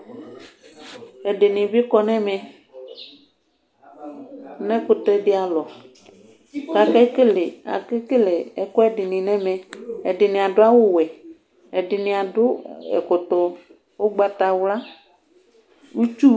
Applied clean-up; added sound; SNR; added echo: none; none; none; none.